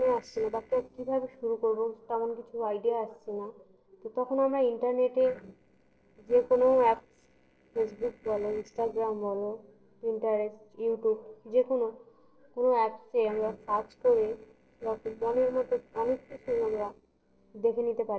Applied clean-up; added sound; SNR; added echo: neural separator model SepFormer DNS4.